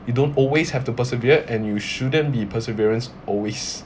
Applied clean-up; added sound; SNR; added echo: none; none; none; none.